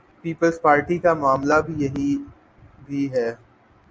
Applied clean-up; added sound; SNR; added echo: none; none; none; none.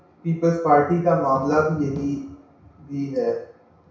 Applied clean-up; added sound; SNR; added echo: none; none; none; reverberation time 0.6 s.